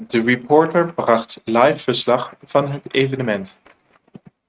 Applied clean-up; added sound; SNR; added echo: neural mask model RNNoise.